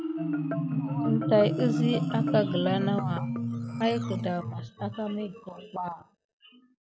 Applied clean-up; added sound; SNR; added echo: none; Marimba, xylophone; 1 dB; none.